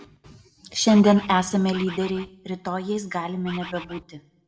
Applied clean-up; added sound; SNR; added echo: none; Bird; 15 dB; reverberation time 0.6 s.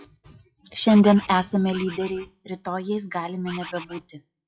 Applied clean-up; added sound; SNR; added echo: classical method WPE with log-MMSE.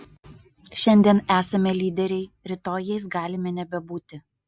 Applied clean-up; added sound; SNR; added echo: none; none; none; none.